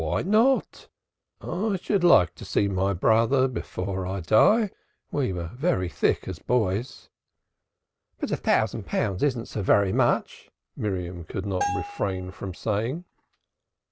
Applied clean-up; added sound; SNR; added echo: none; Bell; 9 dB; none.